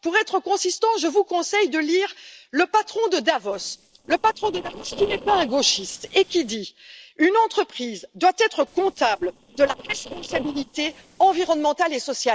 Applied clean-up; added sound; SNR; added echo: neural separator model SepFormer DNS4.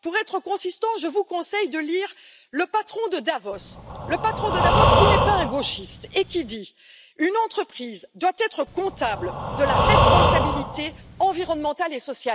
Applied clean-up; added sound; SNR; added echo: none; Breathing; -4 dB; none.